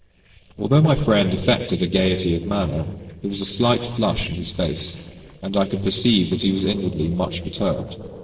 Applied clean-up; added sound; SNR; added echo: neural separator model SepFormer DNS4.